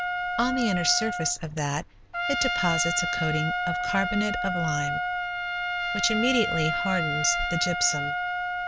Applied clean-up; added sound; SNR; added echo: none; Trumpet; 0 dB; none.